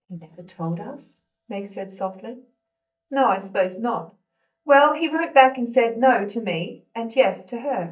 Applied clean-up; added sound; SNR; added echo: neural mask model DeepFilterNet 3.